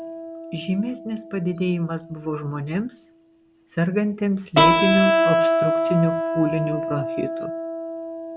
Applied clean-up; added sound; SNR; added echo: none; Keyboard (musical); -1 dB; none.